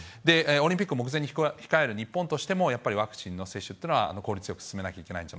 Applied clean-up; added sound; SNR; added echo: none; none; none; none.